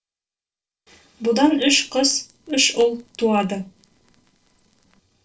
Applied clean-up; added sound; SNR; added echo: neural separator model SepFormer DNS4.